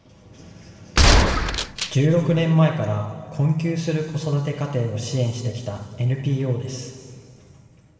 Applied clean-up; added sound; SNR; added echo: none; Gunshot, gunfire; -5 dB; reverberation time 2.2 s.